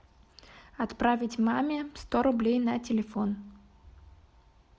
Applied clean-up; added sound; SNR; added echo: none; none; none; none.